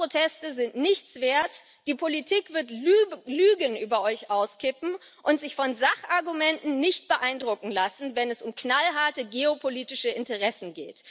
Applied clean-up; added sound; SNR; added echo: none; none; none; none.